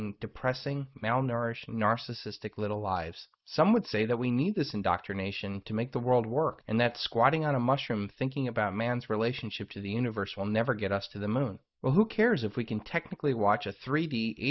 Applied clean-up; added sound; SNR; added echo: neural mask model Resemble Enhance denoiser.